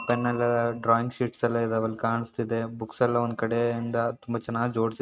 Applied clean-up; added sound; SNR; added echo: neural mask model RNNoise.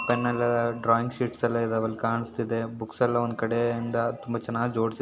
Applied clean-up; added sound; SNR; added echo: none; Bicycle bell; 18 dB; none.